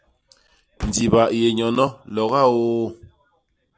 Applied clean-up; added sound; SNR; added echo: none; Motor vehicle (road); 18 dB; none.